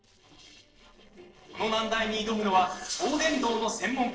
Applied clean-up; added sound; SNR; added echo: neural separator model SepFormer DNS4.